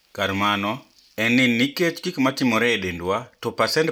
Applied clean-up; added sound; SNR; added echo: none; none; none; none.